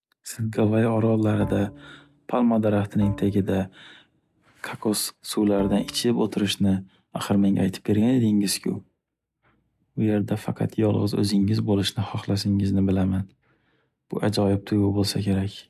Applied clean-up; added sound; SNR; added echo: none; Bowed string instrument; 17 dB; none.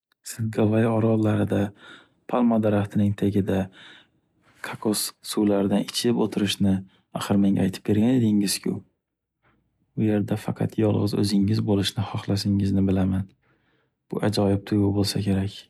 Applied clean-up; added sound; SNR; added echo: none; none; none; none.